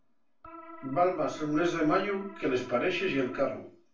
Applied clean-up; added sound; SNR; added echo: none; Organ; 16 dB; reverberation time 0.3 s.